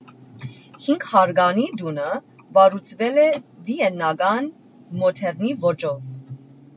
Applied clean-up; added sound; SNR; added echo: none; none; none; none.